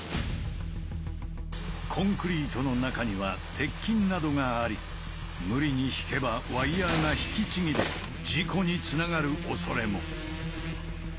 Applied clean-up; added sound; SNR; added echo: none; none; none; none.